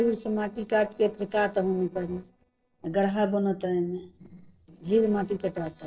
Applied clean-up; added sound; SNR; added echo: neural separator model SepFormer DNS4.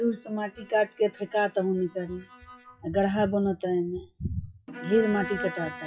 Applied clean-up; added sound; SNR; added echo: classical method WPE with log-MMSE.